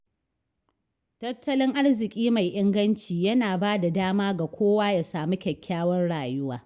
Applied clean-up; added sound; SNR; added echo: none; none; none; none.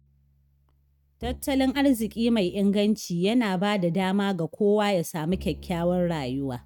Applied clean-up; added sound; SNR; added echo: neural mask model RNNoise.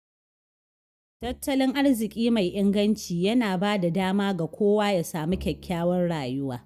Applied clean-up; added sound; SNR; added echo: neural mask model DeepFilterNet 3.